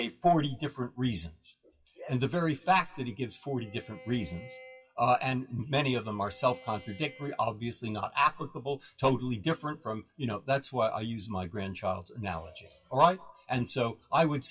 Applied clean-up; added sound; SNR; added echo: classical method WPE with log-MMSE.